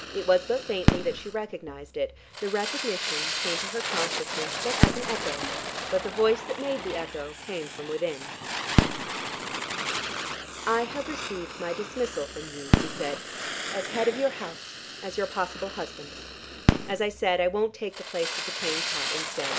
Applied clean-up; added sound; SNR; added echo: none; Fireworks + Fire; -1 dB; none.